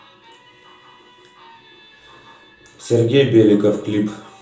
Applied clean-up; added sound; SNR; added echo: none; none; none; reverberation time 1.2 s.